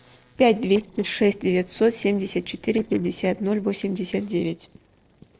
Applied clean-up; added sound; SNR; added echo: neural separator model SepFormer DNS4.